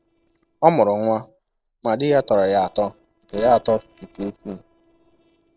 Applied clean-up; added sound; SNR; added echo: neural separator model SepFormer DNS4.